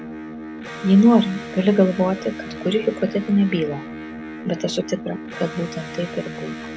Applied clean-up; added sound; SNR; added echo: none; Electric guitar; 12 dB; none.